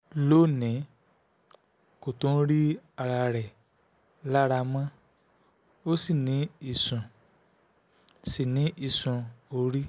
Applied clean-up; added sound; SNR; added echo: none; none; none; none.